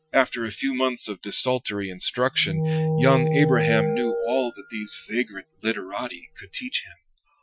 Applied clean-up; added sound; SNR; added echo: classical method Wiener filter.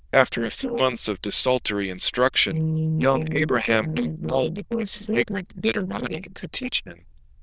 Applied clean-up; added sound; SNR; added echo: neural diffusion model UNIVERSE++.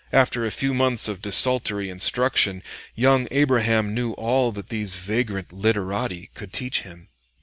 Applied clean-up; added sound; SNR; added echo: none; none; none; none.